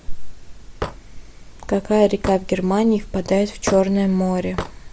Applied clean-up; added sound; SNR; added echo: none; Hammer / Wood; 14 dB; none.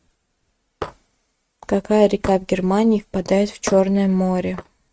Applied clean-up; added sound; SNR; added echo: neural mask model RNNoise.